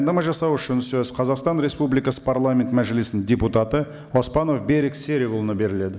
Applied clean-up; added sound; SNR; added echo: none; none; none; none.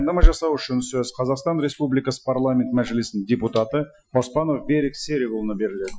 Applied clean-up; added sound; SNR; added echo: classical method Wiener filter.